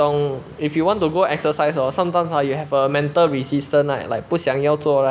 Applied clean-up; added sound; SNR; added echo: none; none; none; none.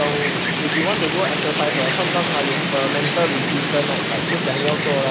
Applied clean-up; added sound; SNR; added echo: none; Wind; -4 dB; none.